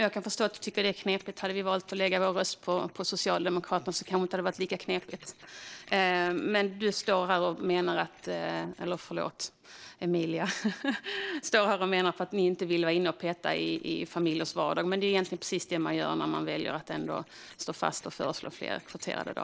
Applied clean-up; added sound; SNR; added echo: neural separator model SepFormer DNS4.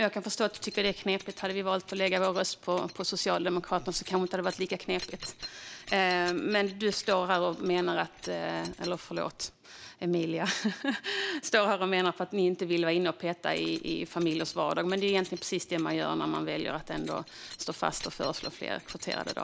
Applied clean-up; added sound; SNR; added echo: none; Keys jangling; 18 dB; none.